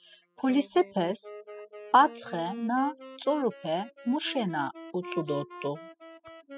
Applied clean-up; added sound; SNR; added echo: classical method spectral subtraction.